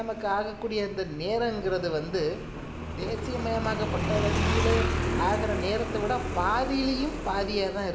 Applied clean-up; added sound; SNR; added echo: none; Motorcycle; 2 dB; none.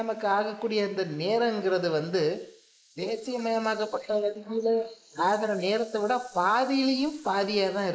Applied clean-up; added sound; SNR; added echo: neural mask model Resemble Enhance denoiser.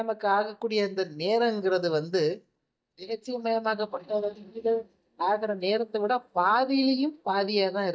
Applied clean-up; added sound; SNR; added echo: neural mask model DeepFilterNet 3.